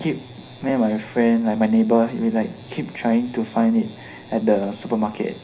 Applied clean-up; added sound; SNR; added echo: none; none; none; reverberation time 0.5 s.